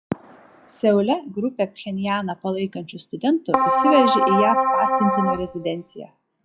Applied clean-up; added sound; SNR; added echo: classical method log-MMSE.